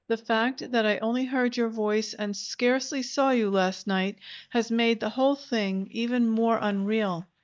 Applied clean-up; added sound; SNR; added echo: neural mask model DeepFilterNet 3.